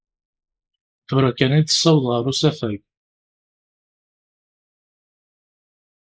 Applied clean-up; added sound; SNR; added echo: neural mask model Resemble Enhance denoiser.